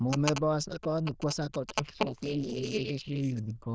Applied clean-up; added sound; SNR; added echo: neural diffusion model UNIVERSE++.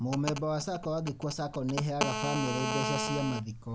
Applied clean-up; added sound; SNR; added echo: none; Telephone; 4 dB; none.